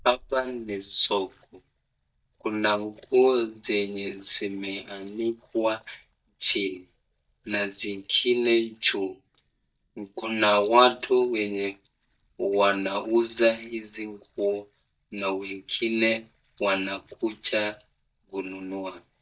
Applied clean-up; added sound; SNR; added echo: neural mask model DeepFilterNet 3.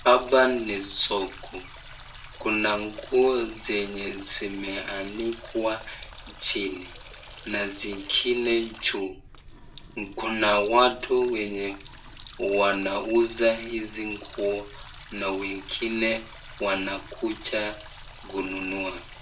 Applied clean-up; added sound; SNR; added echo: none; Water tap, faucet; 15 dB; reverberation time 0.3 s.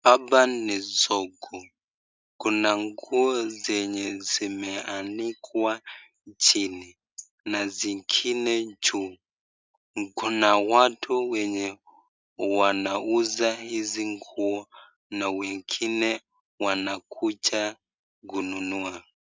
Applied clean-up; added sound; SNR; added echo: none; none; none; none.